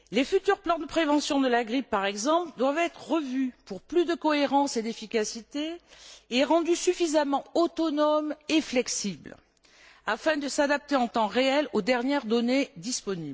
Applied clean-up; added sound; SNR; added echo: none; none; none; none.